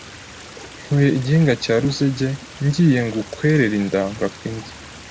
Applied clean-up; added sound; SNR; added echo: none; Stream; 18 dB; none.